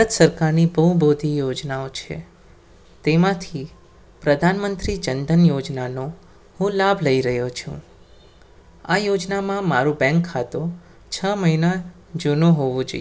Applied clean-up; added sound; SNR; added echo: none; none; none; none.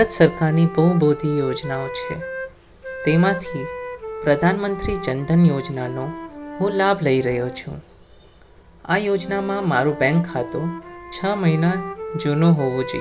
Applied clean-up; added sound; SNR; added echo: none; Wind instrument, woodwind instrument; 12 dB; none.